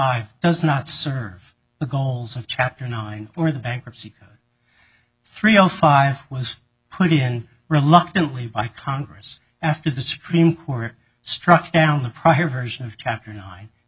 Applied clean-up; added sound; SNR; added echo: none; none; none; none.